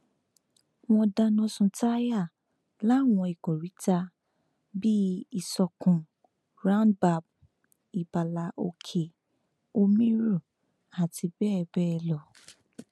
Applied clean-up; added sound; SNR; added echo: none; none; none; none.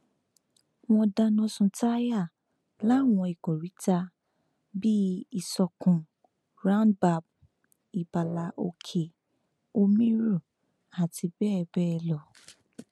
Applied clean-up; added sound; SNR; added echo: none; Wind instrument, woodwind instrument; 19 dB; none.